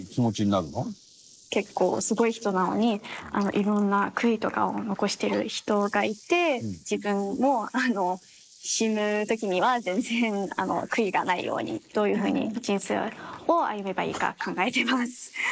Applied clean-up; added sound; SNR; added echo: neural mask model Resemble Enhance denoiser.